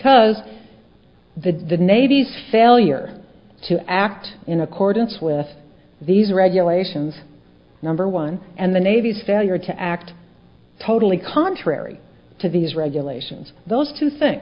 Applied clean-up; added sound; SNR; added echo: none; none; none; none.